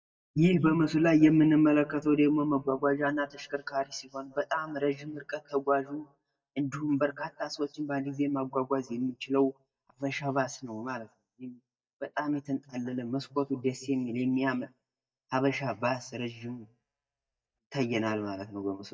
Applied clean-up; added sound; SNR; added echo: neural mask model DeepFilterNet 3.